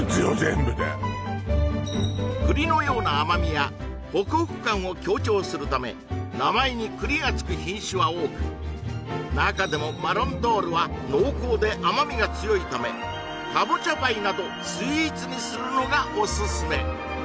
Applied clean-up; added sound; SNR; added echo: none; none; none; none.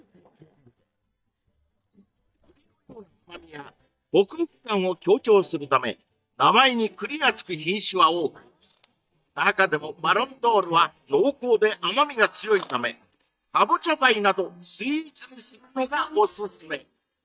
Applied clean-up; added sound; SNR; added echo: neural mask model DeepFilterNet 3.